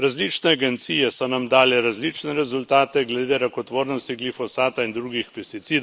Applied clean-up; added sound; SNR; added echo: neural mask model Resemble Enhance denoiser.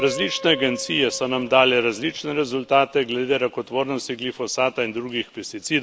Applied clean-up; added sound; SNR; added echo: none; Piano; 16 dB; none.